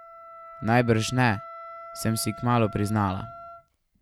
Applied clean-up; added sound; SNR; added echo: none; Wind instrument, woodwind instrument; 16 dB; none.